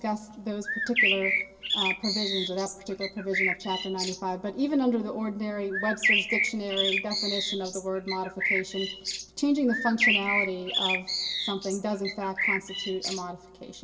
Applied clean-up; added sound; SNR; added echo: none; Bird; -1 dB; reverberation time 0.1 s.